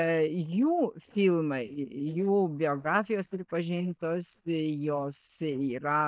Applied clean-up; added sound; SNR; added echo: neural mask model DeepFilterNet 3.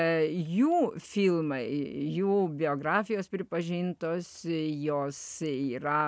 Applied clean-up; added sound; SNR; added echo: none; none; none; none.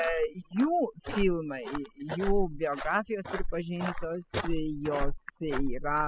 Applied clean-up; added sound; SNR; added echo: classical method spectral subtraction.